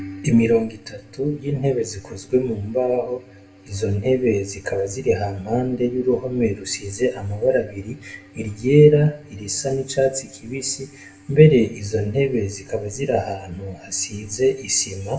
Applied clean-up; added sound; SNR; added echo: none; none; none; reverberation time 0.8 s.